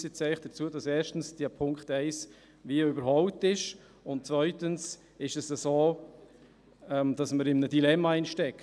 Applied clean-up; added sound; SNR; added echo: none; none; none; none.